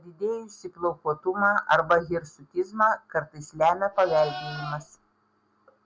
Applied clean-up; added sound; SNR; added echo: none; Livestock, farm animals, working animals; 12 dB; none.